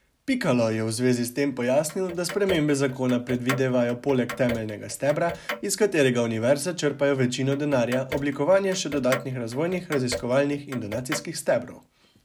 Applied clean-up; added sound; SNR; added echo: none; Clock; 12 dB; none.